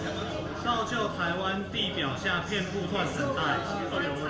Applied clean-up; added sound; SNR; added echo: none; Keyboard (musical); 18 dB; reverberation time 0.8 s.